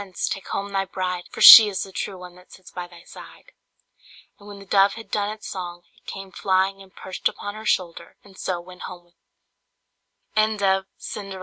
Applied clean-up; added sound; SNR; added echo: none; none; none; none.